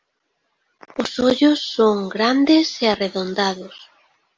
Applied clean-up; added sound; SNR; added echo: none; none; none; none.